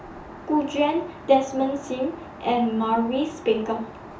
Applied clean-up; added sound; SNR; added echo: none; Aircraft; 16 dB; reverberation time 0.8 s.